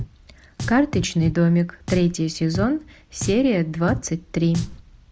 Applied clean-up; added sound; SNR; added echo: none; Drum; 10 dB; none.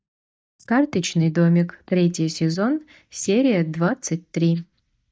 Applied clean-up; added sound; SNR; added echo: neural mask model DeepFilterNet 3.